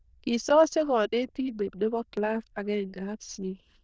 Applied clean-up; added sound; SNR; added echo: neural diffusion model UNIVERSE++.